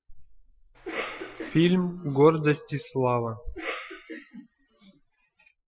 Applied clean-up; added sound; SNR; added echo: classical method Wiener filter.